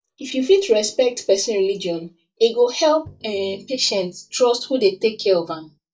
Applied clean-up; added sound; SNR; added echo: neural mask model DeepFilterNet 3.